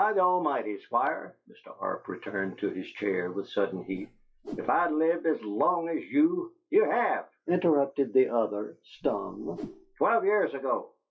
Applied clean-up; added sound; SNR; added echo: classical method log-MMSE.